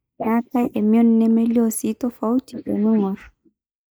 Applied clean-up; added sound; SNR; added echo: neural mask model Resemble Enhance denoiser.